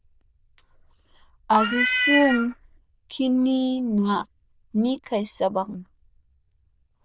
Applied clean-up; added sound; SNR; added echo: neural diffusion model UNIVERSE++.